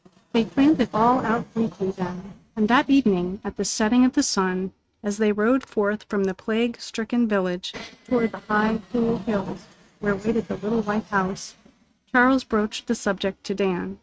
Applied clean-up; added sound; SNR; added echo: neural mask model RNNoise.